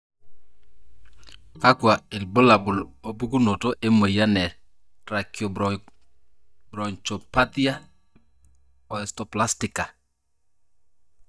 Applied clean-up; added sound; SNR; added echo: neural mask model DeepFilterNet 3.